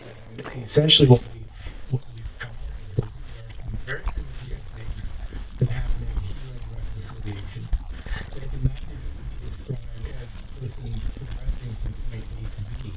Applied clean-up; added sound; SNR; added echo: neural mask model DeepFilterNet 3.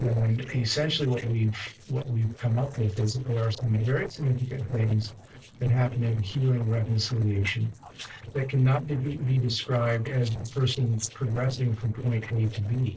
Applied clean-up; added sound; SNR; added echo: neural separator model SepFormer DNS4.